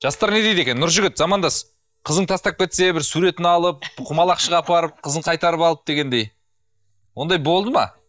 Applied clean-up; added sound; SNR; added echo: neural mask model DeepFilterNet 3.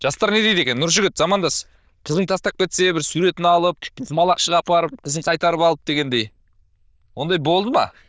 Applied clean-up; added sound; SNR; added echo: neural diffusion model UNIVERSE++.